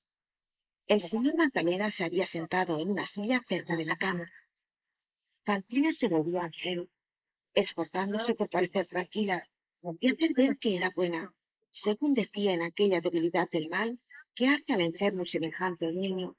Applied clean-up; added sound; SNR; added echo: neural mask model Resemble Enhance denoiser.